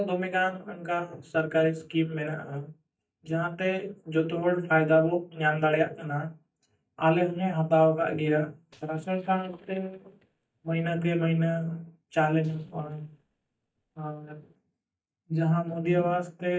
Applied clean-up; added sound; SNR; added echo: neural mask model DeepFilterNet 3.